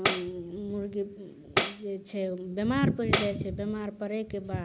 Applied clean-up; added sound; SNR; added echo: none; Tambourine; 4 dB; none.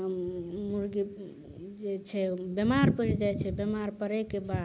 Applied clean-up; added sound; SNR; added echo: none; none; none; none.